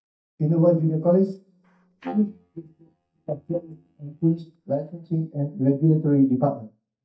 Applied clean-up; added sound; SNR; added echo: neural mask model DeepFilterNet 3.